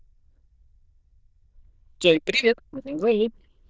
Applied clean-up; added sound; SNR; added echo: neural diffusion model UNIVERSE++.